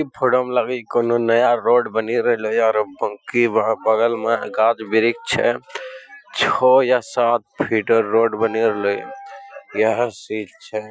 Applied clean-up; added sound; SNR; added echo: classical method Wiener filter.